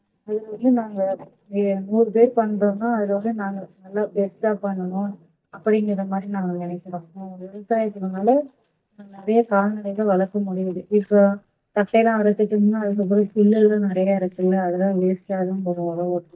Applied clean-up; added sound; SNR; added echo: neural mask model DeepFilterNet 3.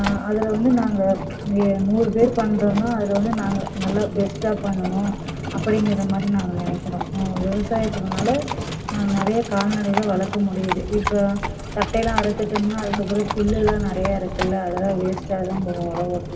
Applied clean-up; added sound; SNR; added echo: none; Livestock, farm animals, working animals; 6 dB; reverberation time 0.4 s.